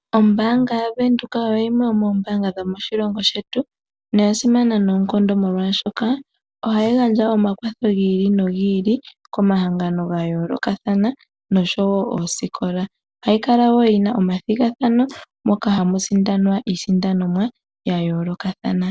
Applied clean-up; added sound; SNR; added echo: none; none; none; none.